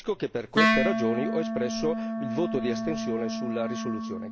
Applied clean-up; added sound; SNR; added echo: none; Wind instrument, woodwind instrument; -2 dB; none.